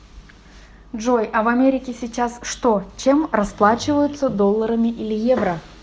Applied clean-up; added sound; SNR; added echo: none; none; none; none.